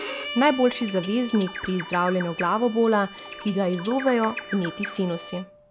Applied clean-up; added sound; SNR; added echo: none; Bird + Bowed string instrument; 12 dB; none.